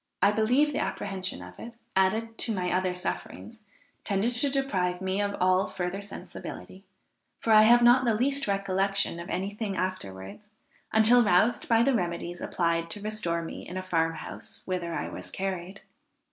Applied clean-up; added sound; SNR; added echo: none; none; none; none.